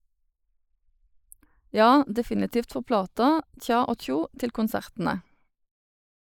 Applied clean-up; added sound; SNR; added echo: neural mask model Resemble Enhance denoiser.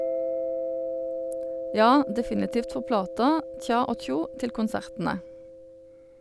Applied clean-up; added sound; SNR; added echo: none; Mallet percussion; 6 dB; none.